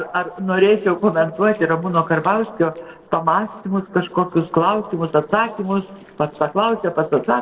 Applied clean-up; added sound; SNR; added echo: neural separator model SepFormer DNS4.